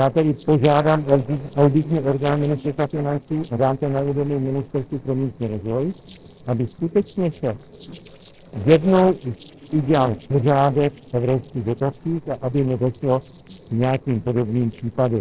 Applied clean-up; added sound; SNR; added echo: neural separator model SepFormer DNS4.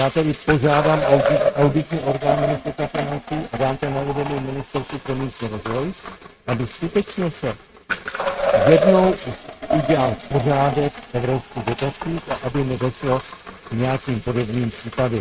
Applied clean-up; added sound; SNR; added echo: neural mask model RNNoise.